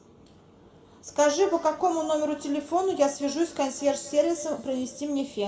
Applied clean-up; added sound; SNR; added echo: none; none; none; reverberation time 1.4 s.